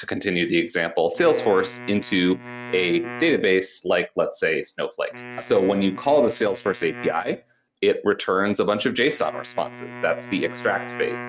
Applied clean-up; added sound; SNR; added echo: neural mask model RNNoise.